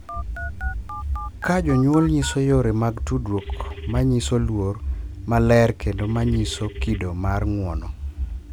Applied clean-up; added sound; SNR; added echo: none; Telephone; 18 dB; none.